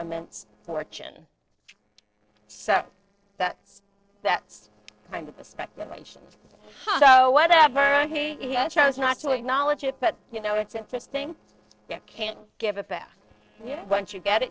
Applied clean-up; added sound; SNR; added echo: neural separator model SepFormer DNS4.